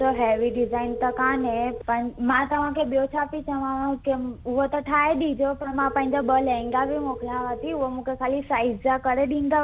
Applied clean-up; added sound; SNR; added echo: none; Telephone; 12 dB; none.